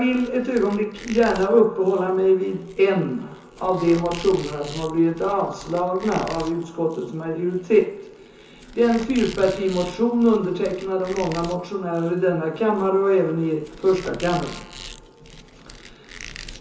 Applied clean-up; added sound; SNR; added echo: none; Squeak; 19 dB; reverberation time 0.6 s.